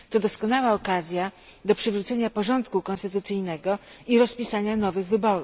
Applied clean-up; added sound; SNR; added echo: none; none; none; none.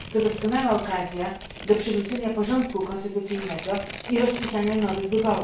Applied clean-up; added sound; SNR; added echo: none; Tearing; 14 dB; reverberation time 0.4 s.